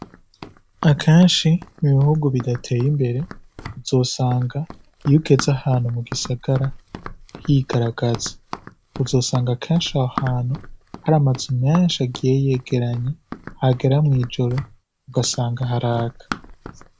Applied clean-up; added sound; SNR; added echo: none; Run; 16 dB; none.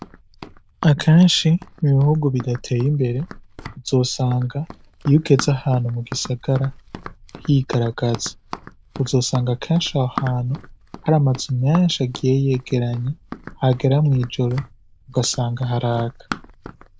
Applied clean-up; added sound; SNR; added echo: neural diffusion model UNIVERSE++.